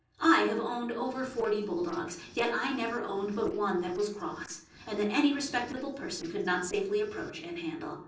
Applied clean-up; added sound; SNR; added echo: neural separator model SepFormer DNS4.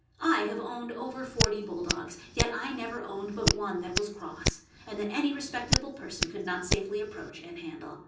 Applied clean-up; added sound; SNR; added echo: none; Hands; -1 dB; reverberation time 0.6 s.